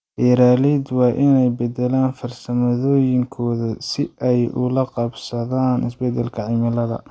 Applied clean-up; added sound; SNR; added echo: none; none; none; none.